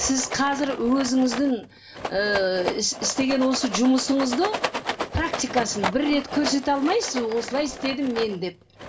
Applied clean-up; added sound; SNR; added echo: none; Rattle; 8 dB; reverberation time 0.2 s.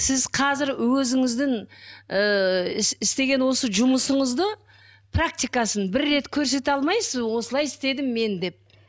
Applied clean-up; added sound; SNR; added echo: none; none; none; none.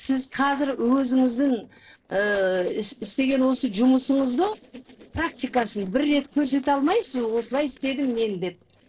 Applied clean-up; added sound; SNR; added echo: neural separator model SepFormer DNS4.